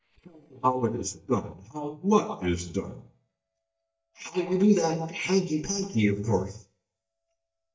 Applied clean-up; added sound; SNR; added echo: neural mask model DeepFilterNet 3.